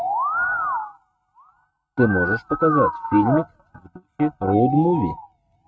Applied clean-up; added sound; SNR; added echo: neural mask model RNNoise.